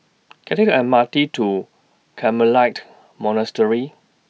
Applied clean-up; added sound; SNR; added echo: none; none; none; none.